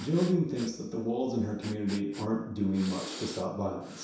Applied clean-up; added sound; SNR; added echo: none; Breathing; 16 dB; reverberation time 0.7 s.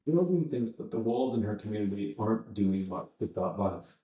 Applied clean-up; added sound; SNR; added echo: neural mask model DeepFilterNet 3.